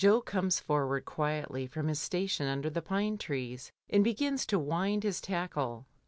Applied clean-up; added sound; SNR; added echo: none; none; none; none.